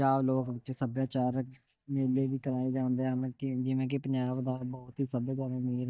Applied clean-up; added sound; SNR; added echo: neural mask model DeepFilterNet 3.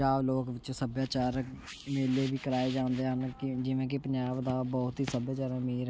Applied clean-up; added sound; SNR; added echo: none; none; none; none.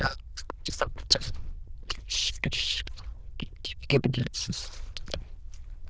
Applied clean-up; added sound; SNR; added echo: neural diffusion model UNIVERSE++.